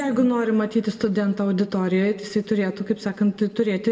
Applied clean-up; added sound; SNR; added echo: none; none; none; reverberation time 1.1 s.